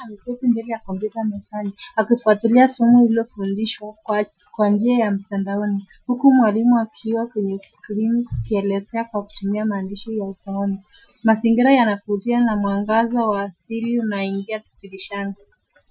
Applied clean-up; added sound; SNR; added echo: classical method Wiener filter.